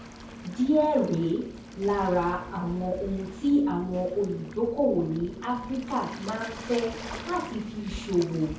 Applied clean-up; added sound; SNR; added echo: none; Waves, surf; 12 dB; reverberation time 0.6 s.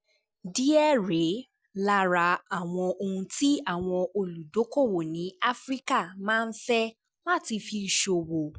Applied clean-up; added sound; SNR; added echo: none; none; none; none.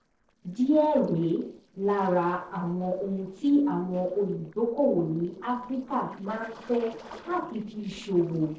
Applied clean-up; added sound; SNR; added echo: neural separator model SepFormer DNS4.